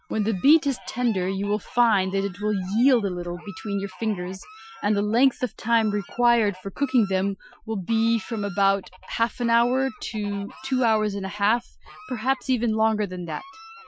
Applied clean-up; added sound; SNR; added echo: classical method Wiener filter.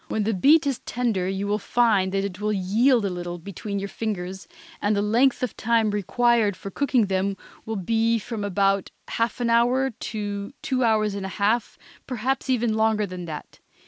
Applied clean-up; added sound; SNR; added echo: none; none; none; none.